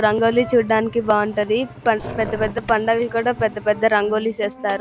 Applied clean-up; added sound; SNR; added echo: none; Engine + Growling; 15 dB; none.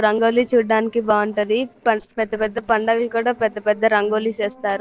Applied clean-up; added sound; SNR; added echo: neural separator model SepFormer DNS4.